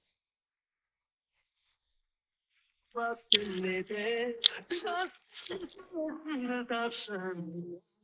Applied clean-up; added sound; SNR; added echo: neural mask model Resemble Enhance denoiser.